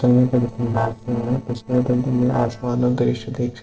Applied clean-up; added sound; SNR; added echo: neural separator model SepFormer DNS4.